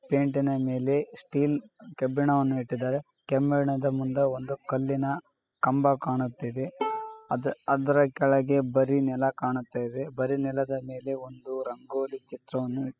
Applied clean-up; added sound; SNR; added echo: classical method spectral subtraction.